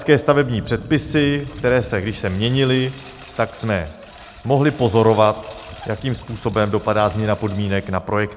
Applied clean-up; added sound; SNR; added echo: none; Engine; 19 dB; none.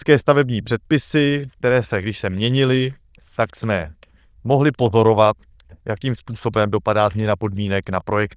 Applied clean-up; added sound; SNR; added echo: neural diffusion model UNIVERSE++.